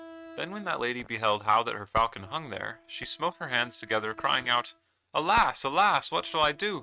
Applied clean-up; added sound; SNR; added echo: neural mask model RNNoise.